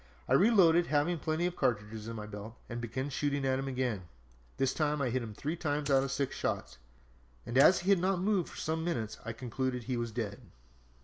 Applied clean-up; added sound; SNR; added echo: none; Coin (dropping); 16 dB; none.